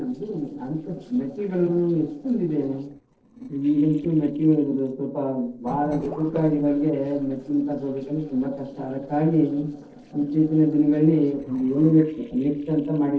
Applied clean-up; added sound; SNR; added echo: neural separator model SepFormer DNS4.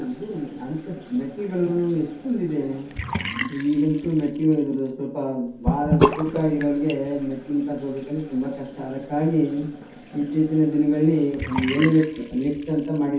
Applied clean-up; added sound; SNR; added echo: none; Bathtub (filling or washing) / Sink (filling or washing); 7 dB; reverberation time 0.6 s.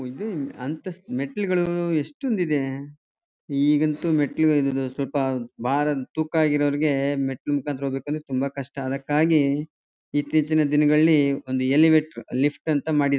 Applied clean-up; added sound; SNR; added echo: none; none; none; none.